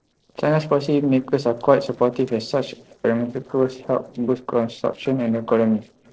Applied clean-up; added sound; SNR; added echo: neural separator model SepFormer DNS4.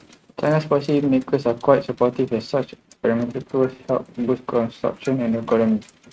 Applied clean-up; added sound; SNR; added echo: neural mask model RNNoise.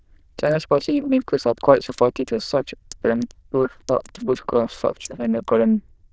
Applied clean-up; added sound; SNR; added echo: neural diffusion model UNIVERSE++.